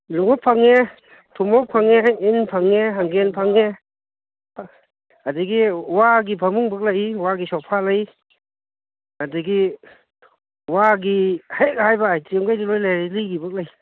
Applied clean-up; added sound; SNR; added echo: none; none; none; none.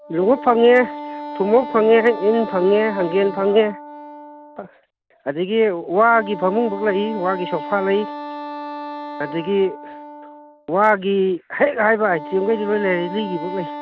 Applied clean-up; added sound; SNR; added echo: none; Wind instrument, woodwind instrument; 13 dB; none.